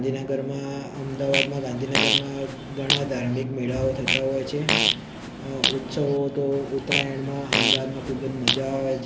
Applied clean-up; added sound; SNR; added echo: none; Fart; 0 dB; none.